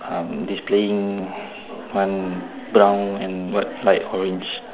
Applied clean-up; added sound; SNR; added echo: none; none; none; none.